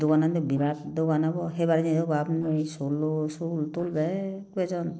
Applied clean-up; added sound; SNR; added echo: neural separator model SepFormer DNS4.